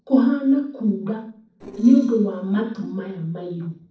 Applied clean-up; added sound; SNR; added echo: neural separator model SepFormer DNS4.